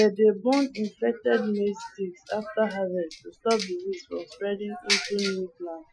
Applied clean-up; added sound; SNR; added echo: classical method Wiener filter.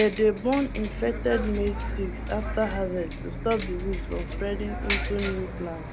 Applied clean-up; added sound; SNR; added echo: none; Bus; 3 dB; none.